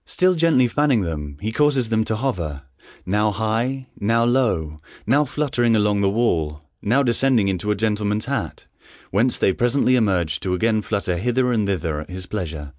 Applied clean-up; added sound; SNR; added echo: neural mask model Resemble Enhance denoiser.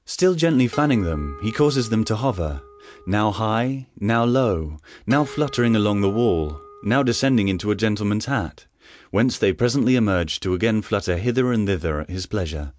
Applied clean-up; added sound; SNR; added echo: none; Harp; 19 dB; none.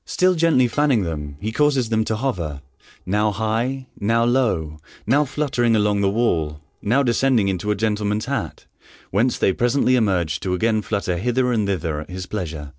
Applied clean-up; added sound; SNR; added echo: neural separator model SepFormer DNS4.